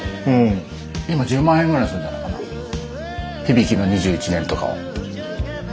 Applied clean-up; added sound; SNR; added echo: none; none; none; none.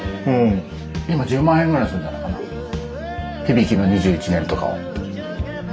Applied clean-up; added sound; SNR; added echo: none; none; none; reverberation time 0.2 s.